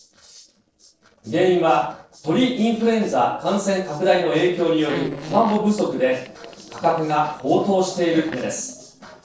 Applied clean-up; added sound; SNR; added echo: neural separator model SepFormer DNS4.